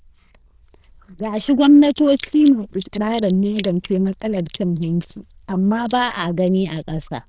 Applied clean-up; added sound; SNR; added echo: neural diffusion model UNIVERSE++.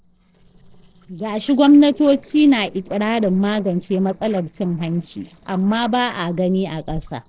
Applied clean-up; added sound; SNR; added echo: neural separator model SepFormer DNS4.